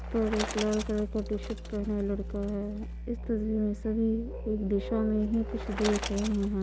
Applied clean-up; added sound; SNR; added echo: none; Bicycle + Musical instrument; 6 dB; none.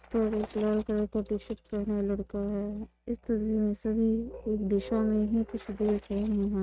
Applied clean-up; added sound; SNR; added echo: neural mask model RNNoise.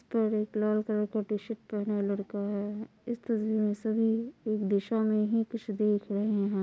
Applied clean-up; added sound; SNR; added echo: none; none; none; none.